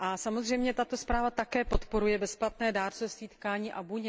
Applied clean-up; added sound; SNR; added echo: none; none; none; none.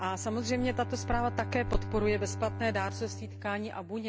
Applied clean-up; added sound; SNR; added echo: none; Bowed string instrument; 7 dB; none.